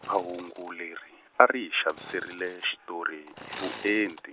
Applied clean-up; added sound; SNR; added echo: none; Sawing / Engine; 17 dB; none.